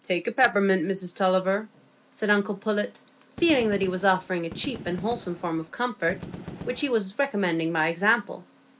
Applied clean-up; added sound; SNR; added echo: none; Gunshot, gunfire; 14 dB; none.